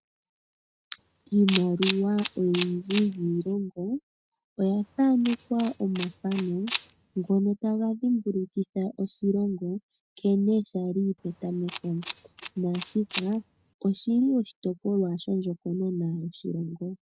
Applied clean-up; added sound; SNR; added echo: neural mask model RNNoise.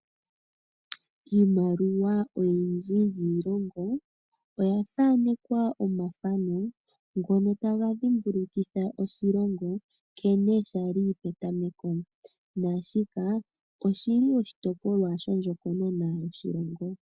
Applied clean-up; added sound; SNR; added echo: none; none; none; none.